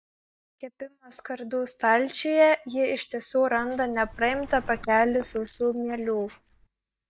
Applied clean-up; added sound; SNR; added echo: neural mask model DeepFilterNet 3.